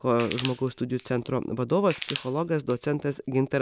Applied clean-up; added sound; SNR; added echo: none; Crushing; 12 dB; none.